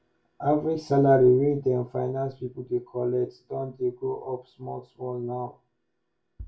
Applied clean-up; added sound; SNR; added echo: none; none; none; reverberation time 0.3 s.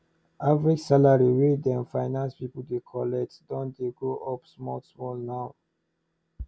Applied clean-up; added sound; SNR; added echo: none; none; none; none.